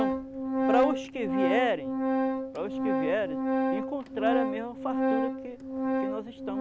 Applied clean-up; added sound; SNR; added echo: none; Organ; -4 dB; none.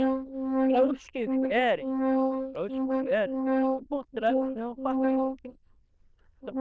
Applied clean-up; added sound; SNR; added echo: neural diffusion model UNIVERSE++.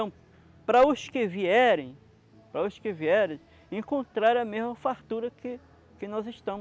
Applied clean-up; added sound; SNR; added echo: none; none; none; none.